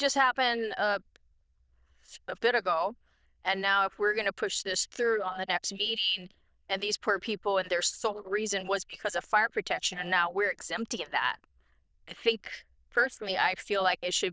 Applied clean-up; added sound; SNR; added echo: neural diffusion model UNIVERSE++.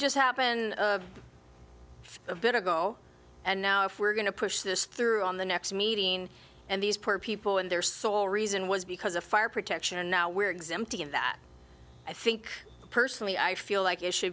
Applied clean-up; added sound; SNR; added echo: none; none; none; none.